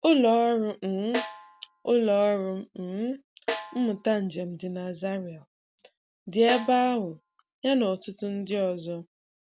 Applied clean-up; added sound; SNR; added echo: none; Snare drum; 12 dB; none.